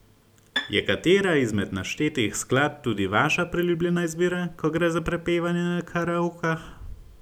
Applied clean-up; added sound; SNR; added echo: none; Bowed string instrument; 10 dB; none.